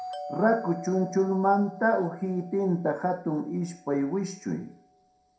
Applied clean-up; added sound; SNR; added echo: none; Doorbell; 15 dB; reverberation time 0.4 s.